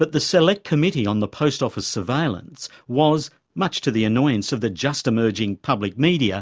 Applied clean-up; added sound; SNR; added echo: none; none; none; none.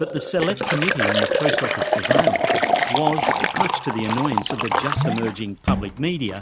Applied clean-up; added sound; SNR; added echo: none; Liquid; -4 dB; none.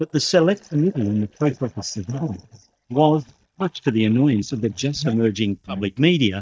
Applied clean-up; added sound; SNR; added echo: neural mask model DeepFilterNet 3.